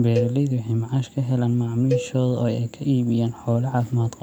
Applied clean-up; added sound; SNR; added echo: none; Cowbell; 11 dB; none.